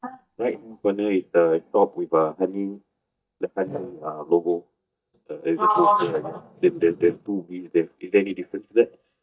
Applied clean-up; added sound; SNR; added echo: neural mask model DeepFilterNet 3.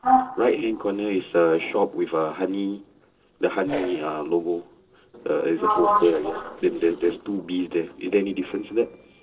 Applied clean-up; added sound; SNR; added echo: neural separator model SepFormer DNS4.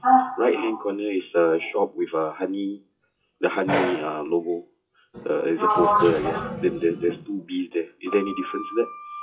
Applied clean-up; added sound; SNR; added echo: classical method WPE with log-MMSE.